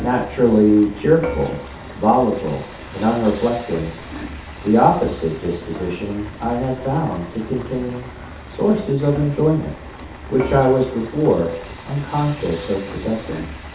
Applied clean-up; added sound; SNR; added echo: none; Frying (food) / Dishes, pots, and pans; 13 dB; reverberation time 0.5 s.